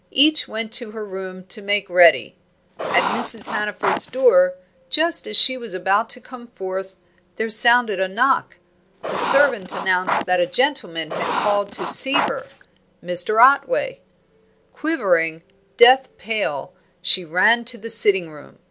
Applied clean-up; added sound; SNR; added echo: none; Writing; 6 dB; none.